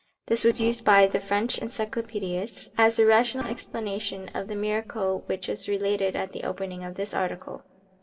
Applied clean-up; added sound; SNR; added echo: neural separator model SepFormer DNS4.